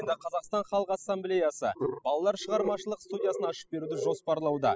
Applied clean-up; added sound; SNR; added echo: classical method spectral subtraction.